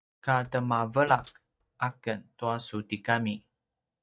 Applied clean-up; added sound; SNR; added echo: neural mask model DeepFilterNet 3.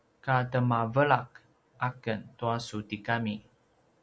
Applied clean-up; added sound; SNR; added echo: none; none; none; none.